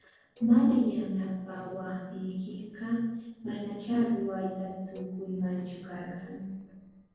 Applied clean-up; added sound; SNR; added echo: neural separator model SepFormer DNS4.